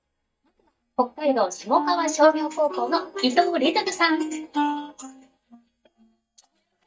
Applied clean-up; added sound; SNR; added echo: neural mask model DeepFilterNet 3.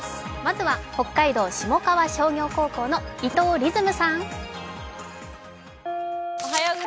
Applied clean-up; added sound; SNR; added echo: none; none; none; none.